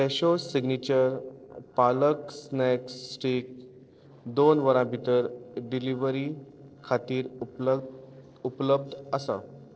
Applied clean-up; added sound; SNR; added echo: neural separator model SepFormer DNS4.